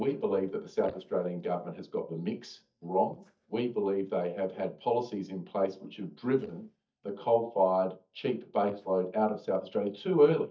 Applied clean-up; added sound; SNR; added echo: neural mask model DeepFilterNet 3.